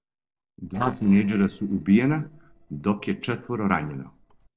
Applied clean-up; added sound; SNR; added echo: neural separator model SepFormer DNS4.